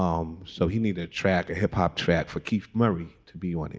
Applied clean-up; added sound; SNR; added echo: none; none; none; none.